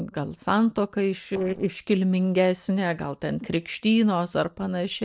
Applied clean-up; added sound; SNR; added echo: neural separator model SepFormer DNS4.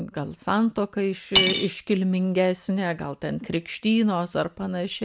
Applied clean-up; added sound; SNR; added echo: none; Cutlery, silverware / Dishes, pots, and pans; 1 dB; none.